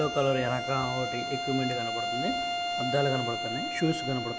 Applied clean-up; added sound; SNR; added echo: none; Bowed string instrument; 2 dB; none.